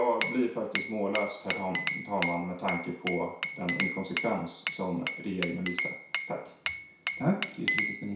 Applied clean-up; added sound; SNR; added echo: none; Glass; -2 dB; reverberation time 0.6 s.